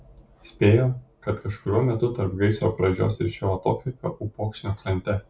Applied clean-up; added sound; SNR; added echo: none; none; none; none.